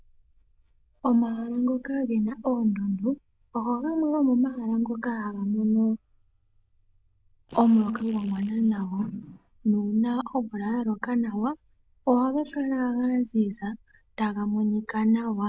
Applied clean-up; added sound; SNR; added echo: neural diffusion model UNIVERSE++.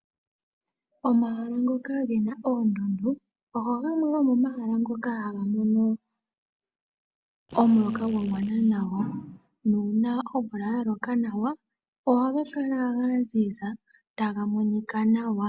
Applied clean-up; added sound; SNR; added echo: none; Drill; 17 dB; none.